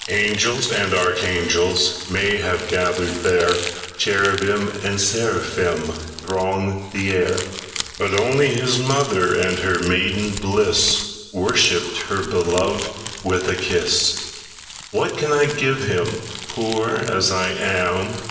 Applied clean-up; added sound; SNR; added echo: none; Crumpling, crinkling; 12 dB; reverberation time 1.4 s.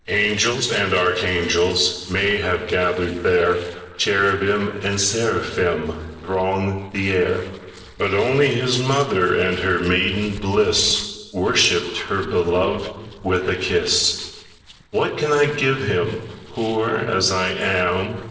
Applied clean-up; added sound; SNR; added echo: neural separator model SepFormer DNS4.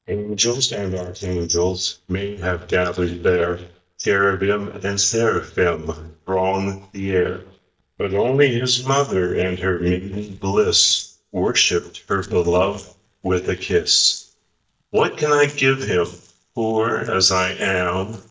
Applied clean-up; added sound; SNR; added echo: neural mask model DeepFilterNet 3.